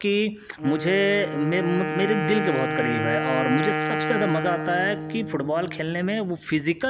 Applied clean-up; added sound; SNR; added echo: none; Wind instrument, woodwind instrument; 4 dB; none.